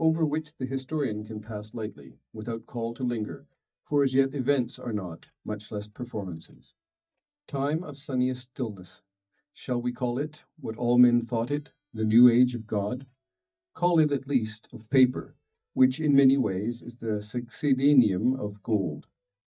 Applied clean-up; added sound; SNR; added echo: neural mask model DeepFilterNet 3.